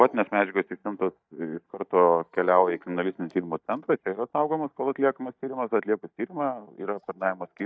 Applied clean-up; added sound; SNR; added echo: neural mask model DeepFilterNet 3.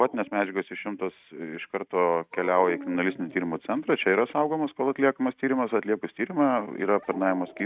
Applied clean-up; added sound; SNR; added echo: neural mask model RNNoise.